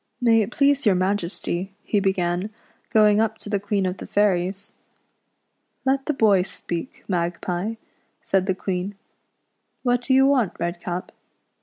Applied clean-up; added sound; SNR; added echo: none; none; none; none.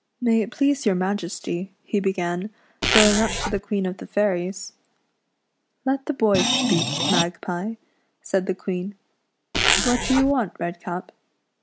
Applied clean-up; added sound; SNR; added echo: none; Zipper (clothing) + Screech; -2 dB; none.